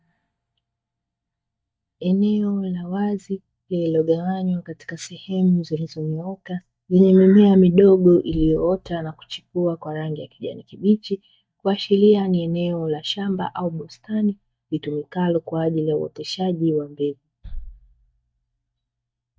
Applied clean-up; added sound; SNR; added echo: neural mask model DeepFilterNet 3.